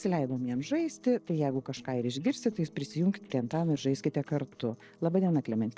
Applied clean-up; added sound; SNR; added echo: neural separator model SepFormer DNS4.